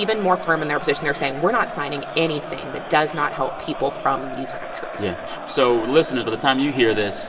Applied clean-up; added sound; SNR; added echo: none; Crowd; 10 dB; reverberation time 1.4 s.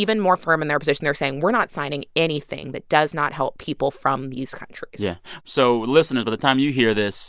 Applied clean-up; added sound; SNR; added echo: none; none; none; none.